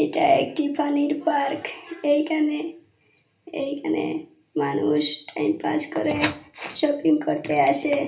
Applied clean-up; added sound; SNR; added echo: none; none; none; reverberation time 0.3 s.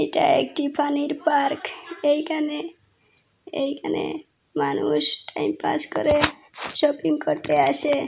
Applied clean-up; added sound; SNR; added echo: none; none; none; none.